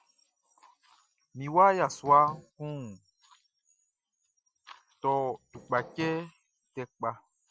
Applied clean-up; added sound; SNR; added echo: classical method Wiener filter.